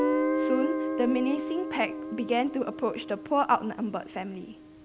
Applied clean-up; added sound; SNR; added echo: none; Guitar; 2 dB; none.